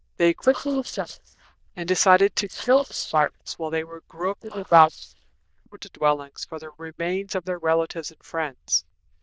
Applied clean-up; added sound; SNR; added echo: neural diffusion model UNIVERSE++.